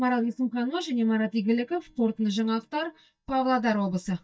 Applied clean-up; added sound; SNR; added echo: neural mask model DeepFilterNet 3.